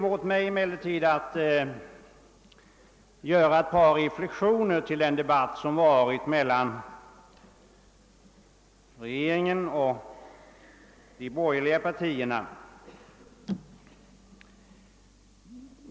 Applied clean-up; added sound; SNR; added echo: none; none; none; none.